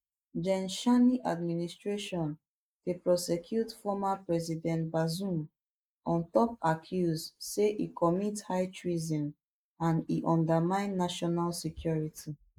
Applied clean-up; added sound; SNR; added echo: neural mask model Resemble Enhance denoiser.